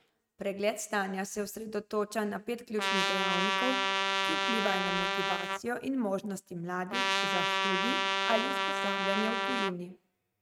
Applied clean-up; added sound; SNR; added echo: neural mask model RNNoise.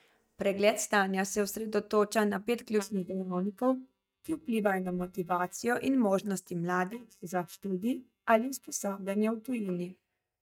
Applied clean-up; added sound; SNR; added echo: neural mask model DeepFilterNet 3.